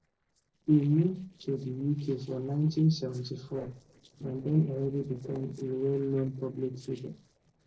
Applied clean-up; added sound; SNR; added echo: neural separator model SepFormer DNS4.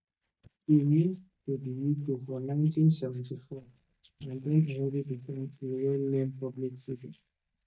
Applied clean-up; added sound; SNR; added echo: neural mask model DeepFilterNet 3.